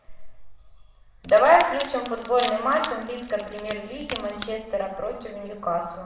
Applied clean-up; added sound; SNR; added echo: none; Wood; 14 dB; reverberation time 0.8 s.